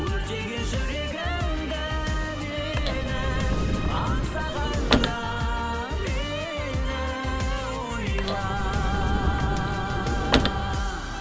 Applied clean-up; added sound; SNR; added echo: none; Sliding door / Slam / Wood; 0 dB; none.